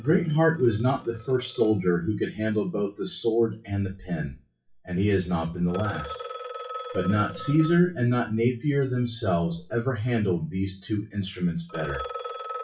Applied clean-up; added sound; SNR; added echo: classical method WPE with log-MMSE.